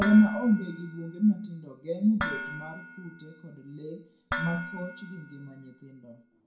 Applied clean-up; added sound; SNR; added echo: none; Dishes, pots, and pans; 11 dB; reverberation time 0.5 s.